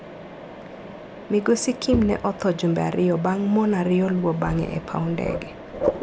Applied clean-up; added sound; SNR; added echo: none; Mechanisms + Bowed string instrument; 9 dB; none.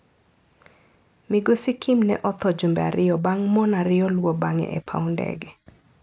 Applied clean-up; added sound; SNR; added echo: none; none; none; none.